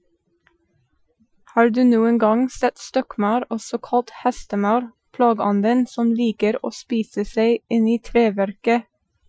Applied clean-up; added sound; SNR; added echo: classical method Wiener filter.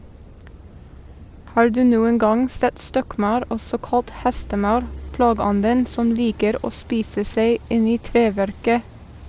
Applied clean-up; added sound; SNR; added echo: none; Car passing by / Idling / Accelerating, revving, vroom; 18 dB; none.